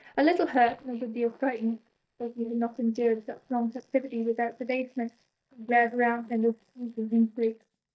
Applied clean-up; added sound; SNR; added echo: neural mask model DeepFilterNet 3.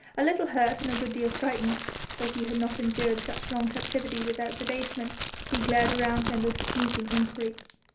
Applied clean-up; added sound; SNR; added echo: none; Crackle; 4 dB; reverberation time 0.3 s.